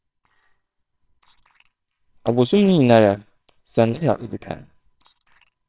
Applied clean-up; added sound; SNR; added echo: neural separator model SepFormer WHAMR!.